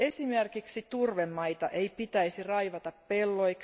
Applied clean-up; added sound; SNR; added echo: none; none; none; none.